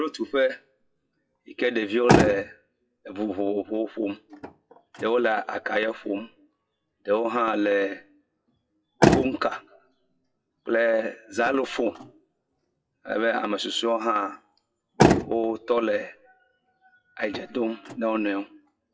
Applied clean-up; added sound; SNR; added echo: classical method WPE with log-MMSE.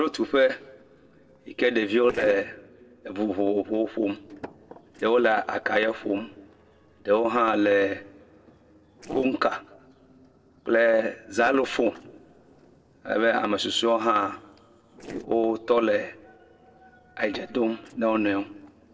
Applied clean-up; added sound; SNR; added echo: neural separator model SepFormer DNS4.